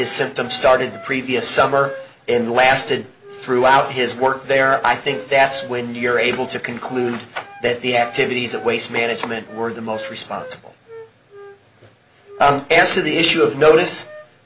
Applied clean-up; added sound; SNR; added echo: none; Wind instrument, woodwind instrument; 19 dB; none.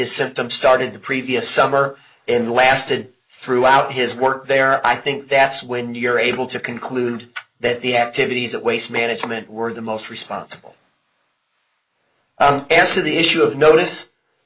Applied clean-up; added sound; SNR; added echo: neural mask model Resemble Enhance denoiser.